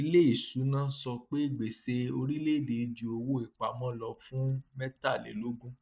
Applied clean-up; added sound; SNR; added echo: neural mask model DeepFilterNet 3.